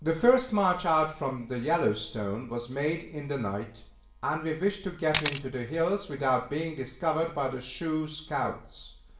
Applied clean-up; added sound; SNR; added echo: none; Camera; -1 dB; reverberation time 0.5 s.